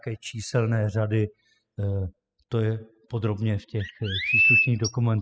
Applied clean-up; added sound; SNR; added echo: classical method spectral subtraction.